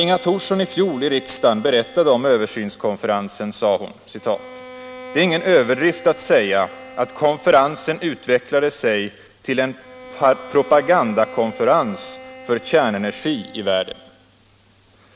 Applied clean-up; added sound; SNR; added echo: none; Bowed string instrument; 19 dB; none.